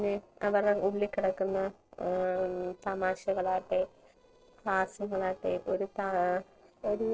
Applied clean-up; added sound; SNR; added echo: neural separator model SepFormer DNS4.